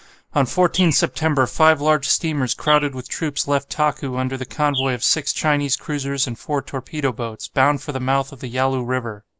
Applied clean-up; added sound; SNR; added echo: neural mask model Resemble Enhance denoiser.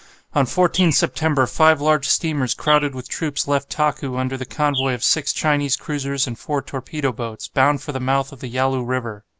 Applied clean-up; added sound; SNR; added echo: none; Bird; 14 dB; none.